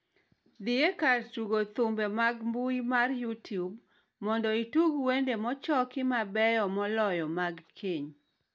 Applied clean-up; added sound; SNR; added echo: none; none; none; none.